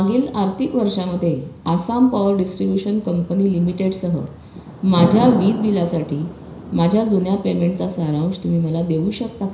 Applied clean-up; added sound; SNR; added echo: none; Thunder / Rain; 12 dB; reverberation time 0.5 s.